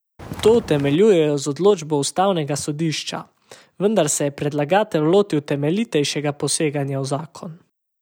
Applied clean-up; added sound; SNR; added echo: none; Walk, footsteps; 13 dB; none.